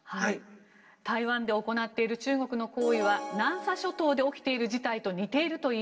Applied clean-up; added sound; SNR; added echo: none; none; none; reverberation time 0.3 s.